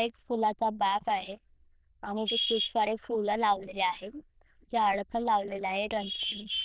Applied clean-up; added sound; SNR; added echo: neural diffusion model UNIVERSE++.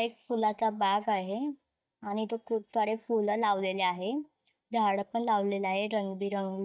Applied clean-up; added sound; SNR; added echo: neural mask model DeepFilterNet 3.